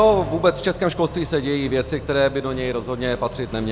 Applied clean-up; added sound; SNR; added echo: none; Accelerating, revving, vroom; 14 dB; none.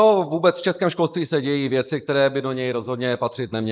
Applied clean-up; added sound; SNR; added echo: neural mask model Resemble Enhance denoiser.